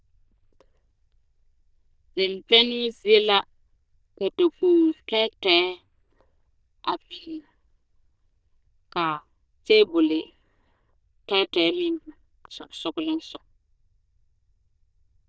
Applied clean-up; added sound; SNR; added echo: neural diffusion model UNIVERSE++.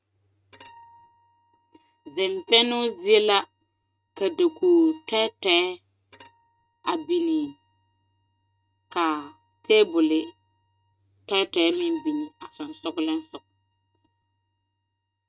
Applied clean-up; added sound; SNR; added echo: neural mask model RNNoise.